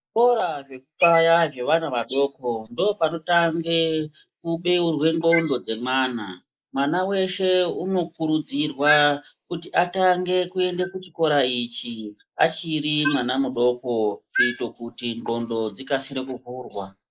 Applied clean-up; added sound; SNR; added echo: neural mask model Resemble Enhance denoiser.